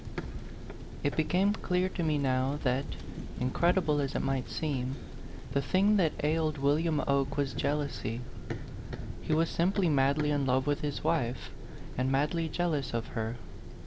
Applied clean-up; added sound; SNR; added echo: none; Run + Thunder / Rain; 10 dB; none.